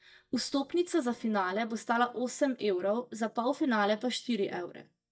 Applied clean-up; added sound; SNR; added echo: neural mask model DeepFilterNet 3.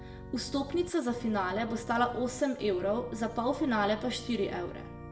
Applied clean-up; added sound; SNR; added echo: none; Organ; 13 dB; reverberation time 0.7 s.